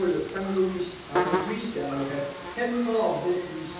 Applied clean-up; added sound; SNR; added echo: none; Buzz; 5 dB; reverberation time 0.9 s.